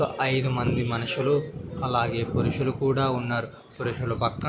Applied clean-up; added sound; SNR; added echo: none; none; none; none.